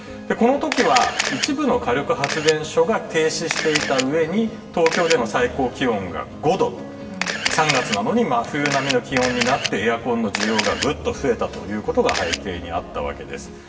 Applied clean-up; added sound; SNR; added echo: none; Camera; 7 dB; reverberation time 1.5 s.